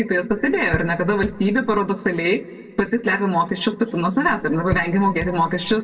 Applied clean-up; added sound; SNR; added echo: none; Raindrop / Drip; 12 dB; reverberation time 1.2 s.